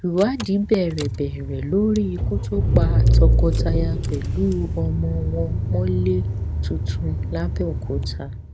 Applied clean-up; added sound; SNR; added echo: none; Engine / Car; -3 dB; none.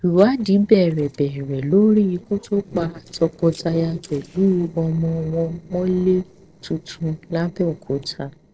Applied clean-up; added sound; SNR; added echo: neural separator model SepFormer DNS4.